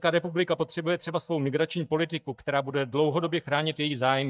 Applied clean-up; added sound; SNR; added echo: neural mask model DeepFilterNet 3.